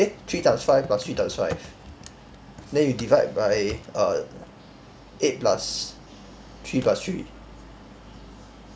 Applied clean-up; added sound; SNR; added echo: none; none; none; none.